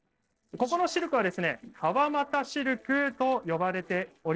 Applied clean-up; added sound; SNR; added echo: neural separator model SepFormer DNS4.